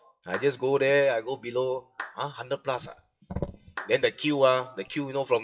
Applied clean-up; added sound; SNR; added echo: classical method WPE with log-MMSE.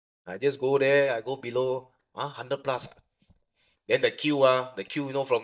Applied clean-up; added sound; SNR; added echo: neural mask model DeepFilterNet 3.